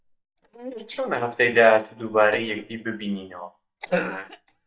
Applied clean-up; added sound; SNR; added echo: neural mask model DeepFilterNet 3.